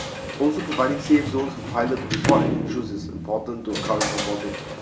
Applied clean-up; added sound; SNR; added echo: none; Sliding door / Slam; 3 dB; reverberation time 0.1 s.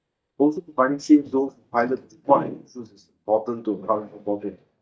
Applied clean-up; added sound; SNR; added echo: neural mask model DeepFilterNet 3.